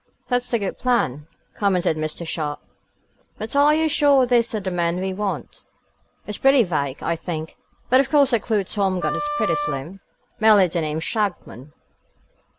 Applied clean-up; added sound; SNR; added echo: none; Wind instrument, woodwind instrument; 5 dB; none.